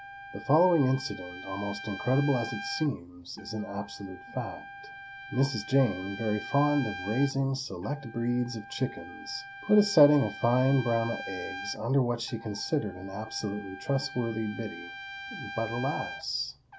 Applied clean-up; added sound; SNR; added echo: none; Trumpet; 13 dB; none.